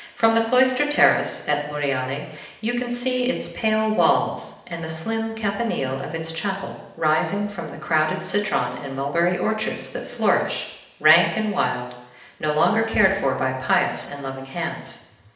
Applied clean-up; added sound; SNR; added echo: none; none; none; reverberation time 0.8 s.